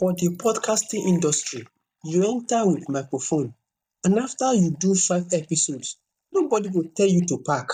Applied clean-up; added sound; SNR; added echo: neural mask model DeepFilterNet 3.